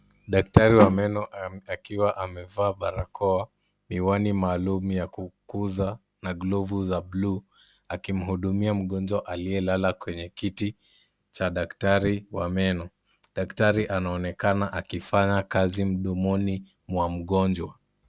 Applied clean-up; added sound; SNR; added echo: none; none; none; none.